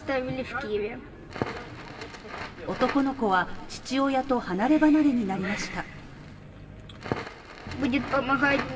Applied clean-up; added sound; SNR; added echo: none; Crackle; 13 dB; reverberation time 1.6 s.